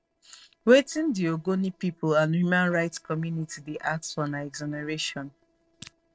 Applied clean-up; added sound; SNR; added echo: neural separator model SepFormer DNS4.